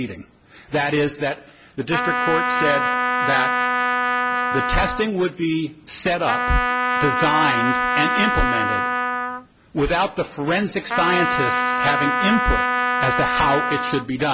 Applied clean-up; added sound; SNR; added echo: none; Trumpet; -2 dB; none.